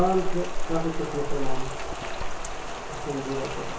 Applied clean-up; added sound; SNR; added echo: none; Rain; -4 dB; reverberation time 0.7 s.